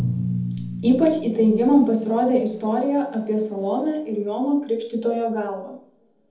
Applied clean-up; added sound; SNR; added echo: none; Drum; 11 dB; reverberation time 0.6 s.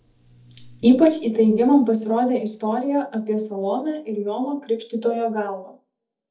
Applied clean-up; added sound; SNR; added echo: neural mask model DeepFilterNet 3.